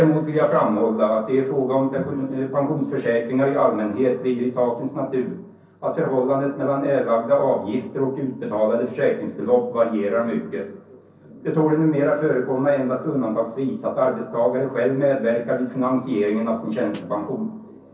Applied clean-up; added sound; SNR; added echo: neural separator model SepFormer DNS4.